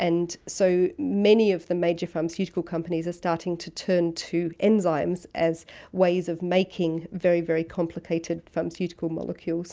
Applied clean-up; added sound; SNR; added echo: none; none; none; none.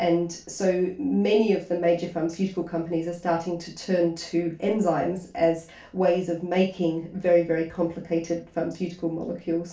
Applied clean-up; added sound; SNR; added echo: none; none; none; reverberation time 0.3 s.